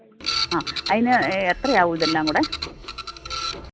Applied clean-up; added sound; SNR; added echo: none; Printer; 7 dB; none.